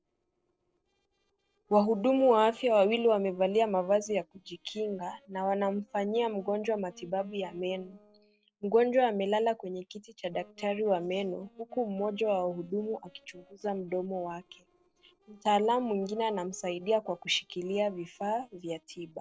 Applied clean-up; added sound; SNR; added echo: neural separator model SepFormer DNS4.